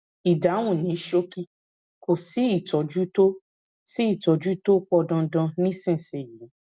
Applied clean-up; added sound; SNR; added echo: none; none; none; none.